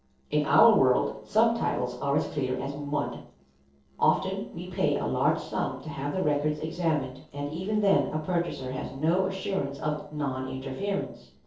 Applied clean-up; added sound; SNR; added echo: neural separator model SepFormer DNS4.